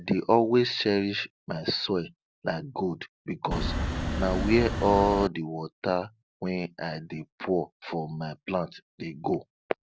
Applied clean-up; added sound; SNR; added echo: none; Wind; 1 dB; none.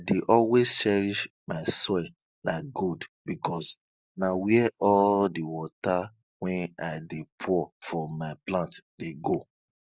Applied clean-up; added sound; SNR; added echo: neural mask model Resemble Enhance denoiser.